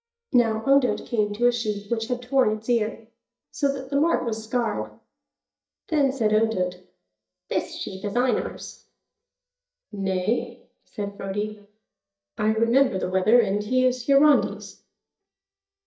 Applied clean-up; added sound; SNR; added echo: neural mask model DeepFilterNet 3.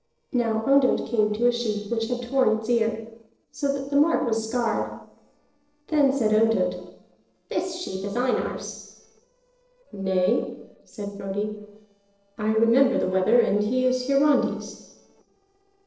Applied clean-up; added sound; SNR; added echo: neural separator model SepFormer DNS4.